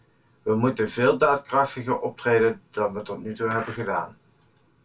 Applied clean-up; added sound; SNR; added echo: none; Skateboard; 15 dB; reverberation time 0.2 s.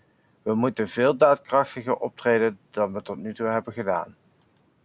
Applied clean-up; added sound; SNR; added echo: none; none; none; none.